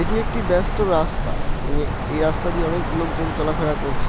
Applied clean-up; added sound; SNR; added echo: none; Wind; -2 dB; none.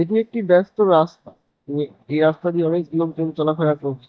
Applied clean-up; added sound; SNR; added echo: neural mask model DeepFilterNet 3.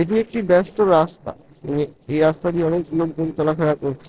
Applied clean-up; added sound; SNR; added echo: neural separator model SepFormer DNS4.